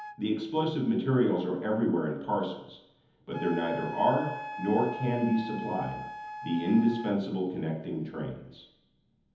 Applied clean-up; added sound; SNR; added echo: none; Wind instrument, woodwind instrument; 13 dB; reverberation time 1.3 s.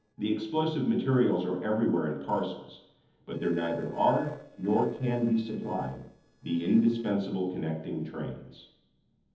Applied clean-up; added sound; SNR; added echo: neural separator model SepFormer DNS4.